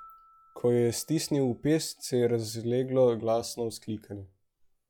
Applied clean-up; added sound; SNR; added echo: classical method log-MMSE.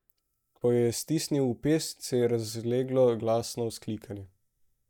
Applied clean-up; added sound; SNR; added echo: neural mask model DeepFilterNet 3.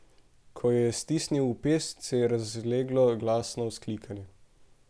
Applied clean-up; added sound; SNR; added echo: none; none; none; none.